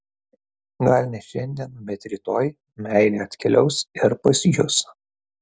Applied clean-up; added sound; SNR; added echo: none; none; none; none.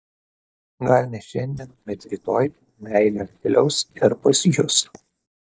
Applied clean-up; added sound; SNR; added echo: neural mask model DeepFilterNet 3.